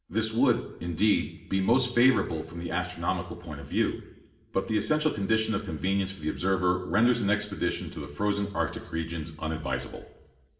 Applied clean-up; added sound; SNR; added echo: none; none; none; reverberation time 0.8 s.